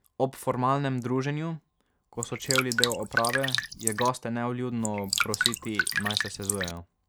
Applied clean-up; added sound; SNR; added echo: none; Drip; -1 dB; none.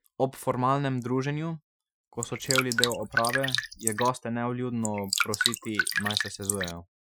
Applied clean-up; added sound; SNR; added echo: classical method Wiener filter.